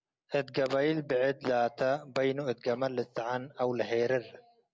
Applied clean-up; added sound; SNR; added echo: none; none; none; none.